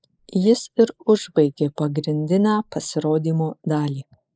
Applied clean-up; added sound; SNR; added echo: neural mask model Resemble Enhance denoiser.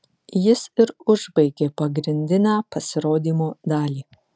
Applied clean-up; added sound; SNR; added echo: none; none; none; none.